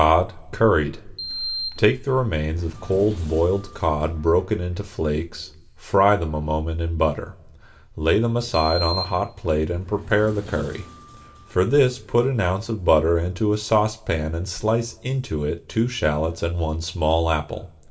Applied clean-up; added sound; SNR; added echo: none; Sliding door; 14 dB; reverberation time 0.5 s.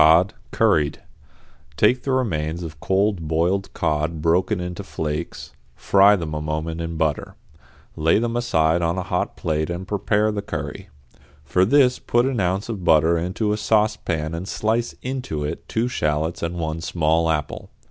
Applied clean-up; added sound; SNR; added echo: none; none; none; none.